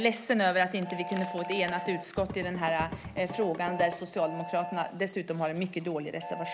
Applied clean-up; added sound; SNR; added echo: none; Drum / Drum kit + Train; 11 dB; none.